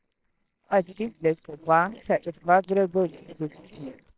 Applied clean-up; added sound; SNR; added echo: neural separator model SepFormer WHAMR!.